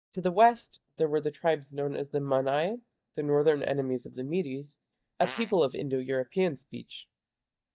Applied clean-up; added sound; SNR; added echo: neural mask model DeepFilterNet 3.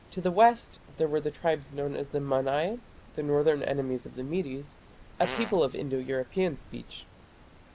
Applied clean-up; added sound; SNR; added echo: none; Fart; 9 dB; none.